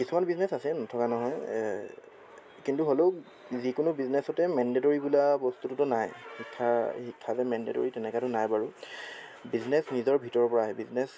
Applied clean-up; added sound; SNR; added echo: none; none; none; none.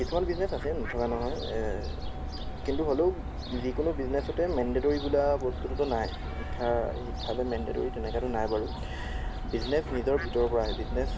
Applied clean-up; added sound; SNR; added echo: none; Fowl; 4 dB; none.